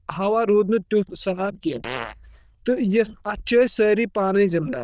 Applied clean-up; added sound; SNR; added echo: neural diffusion model UNIVERSE++.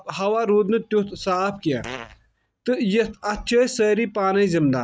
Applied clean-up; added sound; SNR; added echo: neural mask model DeepFilterNet 3.